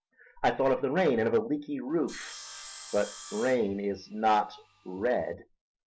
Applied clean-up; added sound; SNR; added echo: none; Sawing; 17 dB; none.